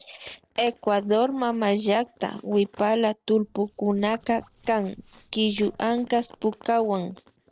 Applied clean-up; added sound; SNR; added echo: neural separator model SepFormer DNS4.